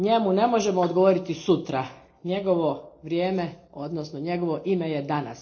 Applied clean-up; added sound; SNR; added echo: neural separator model SepFormer DNS4.